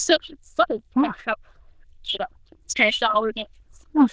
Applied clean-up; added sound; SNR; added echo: neural diffusion model UNIVERSE++.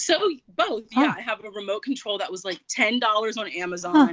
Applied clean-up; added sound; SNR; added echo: none; none; none; none.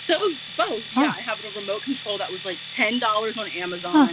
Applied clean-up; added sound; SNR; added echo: none; Domestic sounds, home sounds; 10 dB; none.